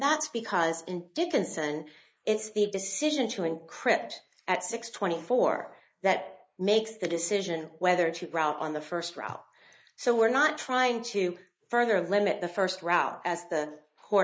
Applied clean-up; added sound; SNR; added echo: neural mask model Resemble Enhance denoiser.